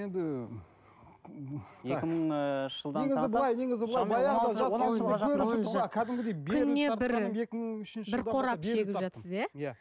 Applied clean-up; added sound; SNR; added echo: none; none; none; none.